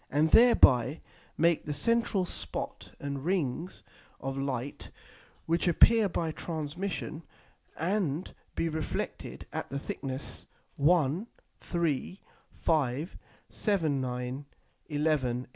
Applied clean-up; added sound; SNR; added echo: none; none; none; none.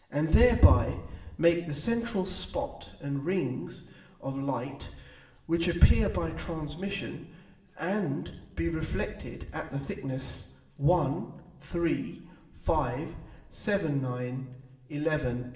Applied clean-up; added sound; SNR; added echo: none; none; none; reverberation time 1.4 s.